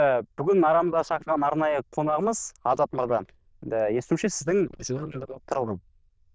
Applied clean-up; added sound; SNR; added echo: neural diffusion model UNIVERSE++.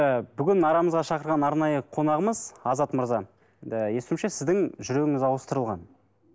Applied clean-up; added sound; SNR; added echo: none; none; none; none.